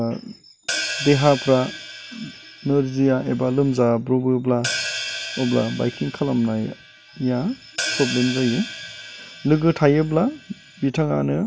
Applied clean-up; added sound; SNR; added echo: none; Hi-hat; 10 dB; none.